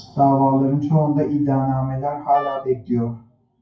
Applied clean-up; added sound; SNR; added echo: classical method WPE with log-MMSE.